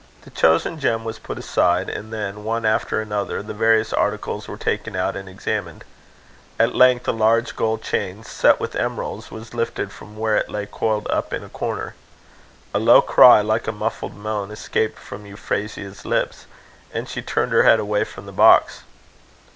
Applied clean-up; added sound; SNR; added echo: none; none; none; none.